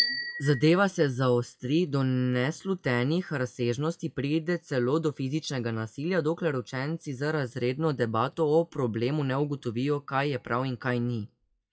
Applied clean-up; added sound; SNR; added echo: classical method WPE with log-MMSE.